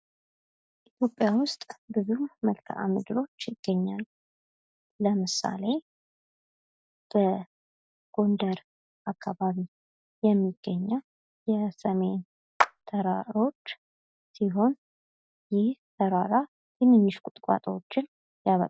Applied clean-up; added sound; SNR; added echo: none; Clapping; 3 dB; none.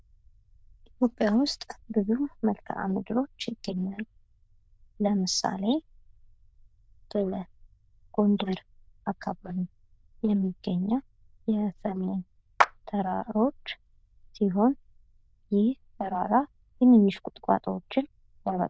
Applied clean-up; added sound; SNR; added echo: neural diffusion model UNIVERSE++.